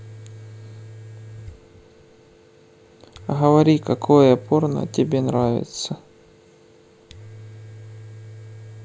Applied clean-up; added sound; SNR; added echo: none; Domestic sounds, home sounds; 18 dB; none.